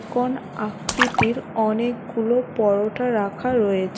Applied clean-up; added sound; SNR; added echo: none; Splash, splatter; 6 dB; none.